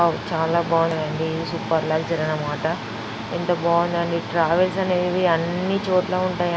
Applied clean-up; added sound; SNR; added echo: none; none; none; none.